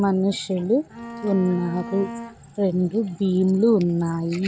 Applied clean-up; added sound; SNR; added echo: none; Bowed string instrument; 13 dB; none.